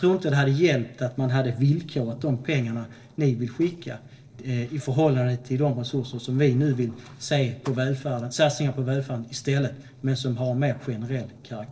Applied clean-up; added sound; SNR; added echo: neural separator model SepFormer DNS4.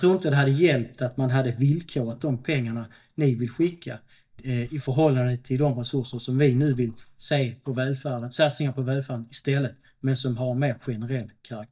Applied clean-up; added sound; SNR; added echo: neural mask model DeepFilterNet 3.